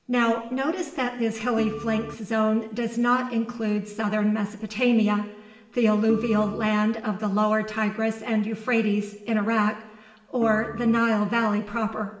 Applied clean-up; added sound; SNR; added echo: none; Organ; 14 dB; reverberation time 1.1 s.